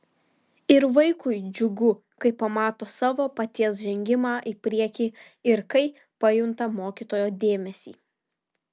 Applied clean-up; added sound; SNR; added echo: none; none; none; none.